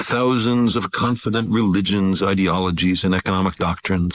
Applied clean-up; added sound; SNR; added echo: neural mask model Resemble Enhance denoiser.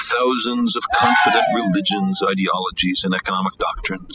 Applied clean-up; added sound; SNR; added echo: classical method spectral subtraction.